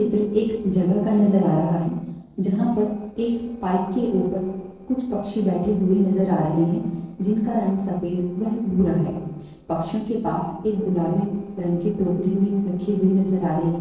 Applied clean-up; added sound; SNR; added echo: neural separator model SepFormer DNS4.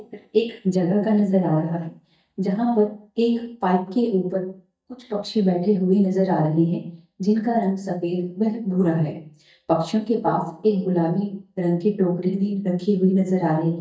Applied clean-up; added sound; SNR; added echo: neural mask model DeepFilterNet 3.